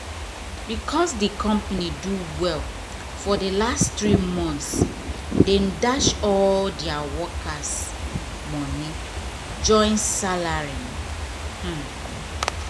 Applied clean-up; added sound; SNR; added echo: none; Fireworks / Ocean; 4 dB; none.